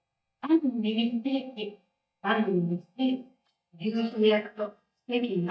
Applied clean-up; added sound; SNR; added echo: neural mask model DeepFilterNet 3.